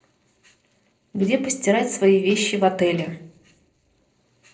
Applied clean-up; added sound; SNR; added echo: neural separator model SepFormer DNS4.